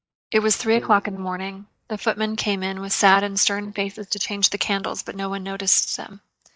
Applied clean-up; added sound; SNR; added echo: neural mask model DeepFilterNet 3.